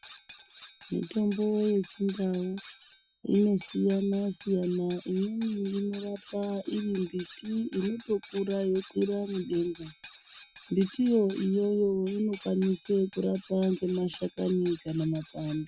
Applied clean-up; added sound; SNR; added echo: none; Cutlery, silverware; 15 dB; none.